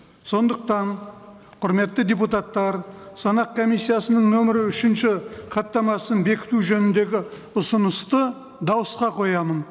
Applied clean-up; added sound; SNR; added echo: none; none; none; none.